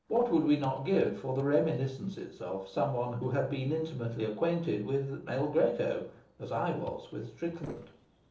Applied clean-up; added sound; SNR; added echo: neural separator model SepFormer DNS4.